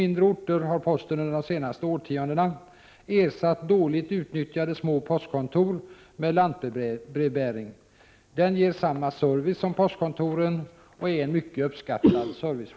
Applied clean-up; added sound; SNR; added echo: none; none; none; none.